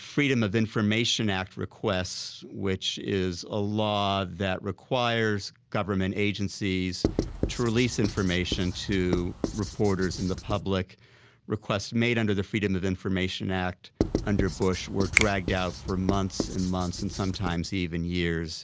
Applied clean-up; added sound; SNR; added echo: none; Writing + Finger snapping; 4 dB; none.